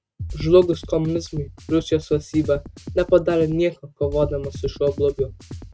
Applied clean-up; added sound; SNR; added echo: neural mask model RNNoise.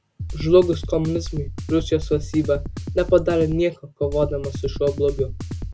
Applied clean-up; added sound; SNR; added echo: none; Drum kit; 7 dB; none.